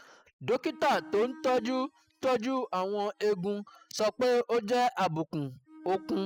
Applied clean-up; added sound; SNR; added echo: classical method spectral subtraction.